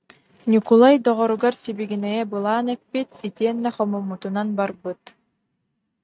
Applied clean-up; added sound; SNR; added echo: neural mask model RNNoise.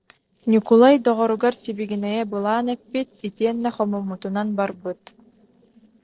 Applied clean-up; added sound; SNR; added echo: neural separator model SepFormer DNS4.